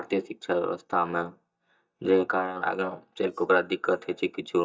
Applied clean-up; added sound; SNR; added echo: neural mask model DeepFilterNet 3.